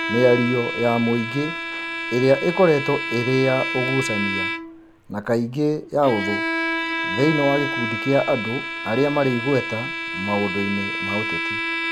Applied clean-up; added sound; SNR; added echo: none; Bowed string instrument; 5 dB; none.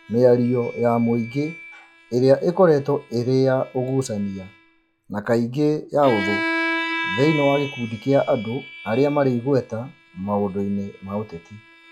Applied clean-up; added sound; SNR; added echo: classical method log-MMSE.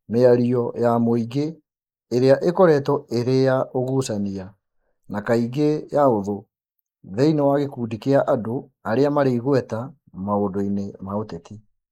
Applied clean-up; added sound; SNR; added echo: neural mask model Resemble Enhance denoiser.